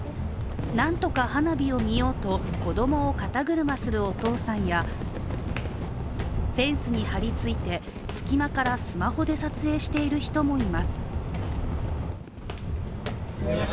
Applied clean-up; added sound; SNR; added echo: none; Walk, footsteps; 1 dB; none.